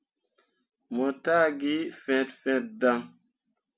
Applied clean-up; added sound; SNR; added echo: none; none; none; none.